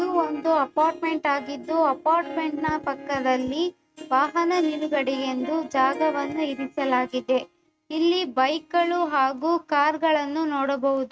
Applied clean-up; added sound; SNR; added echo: neural mask model RNNoise.